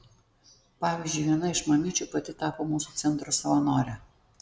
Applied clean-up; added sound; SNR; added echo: none; none; none; none.